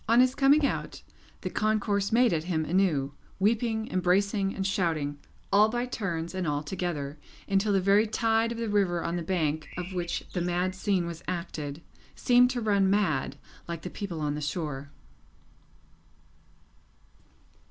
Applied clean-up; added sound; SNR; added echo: none; Knock + Bird; 18 dB; none.